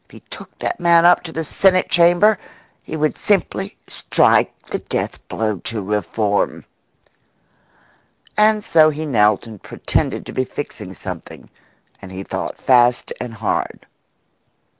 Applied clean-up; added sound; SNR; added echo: none; none; none; none.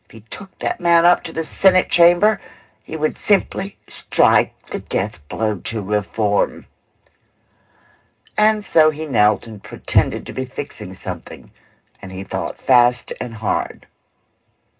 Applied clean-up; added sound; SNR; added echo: none; none; none; reverberation time 0.2 s.